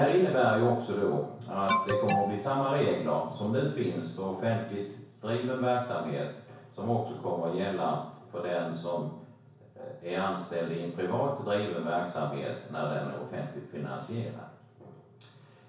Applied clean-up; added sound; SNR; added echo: none; Alarm; 1 dB; reverberation time 0.6 s.